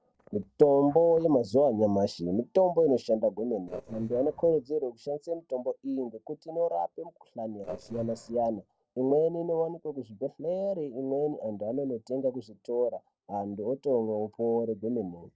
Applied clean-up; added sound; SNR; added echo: neural separator model SepFormer DNS4.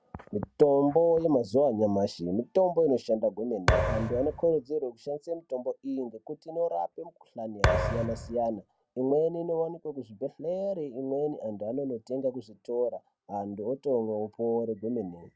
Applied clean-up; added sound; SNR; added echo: none; Thump, thud; 0 dB; none.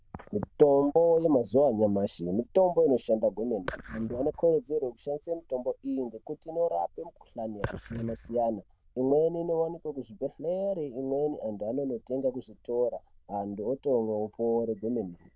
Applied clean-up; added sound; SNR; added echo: neural diffusion model UNIVERSE++.